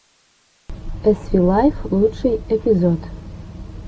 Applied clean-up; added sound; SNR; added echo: none; none; none; none.